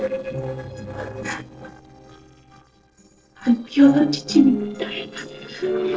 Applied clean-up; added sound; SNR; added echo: neural separator model SepFormer DNS4.